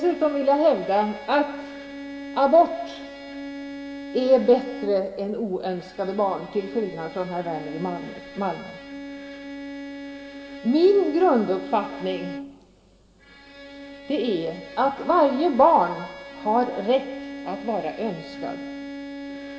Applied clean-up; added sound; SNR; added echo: none; Bowed string instrument; 13 dB; reverberation time 2.9 s.